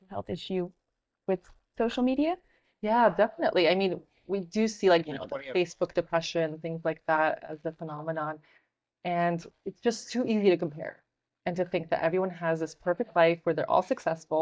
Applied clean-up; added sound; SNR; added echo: neural mask model DeepFilterNet 3.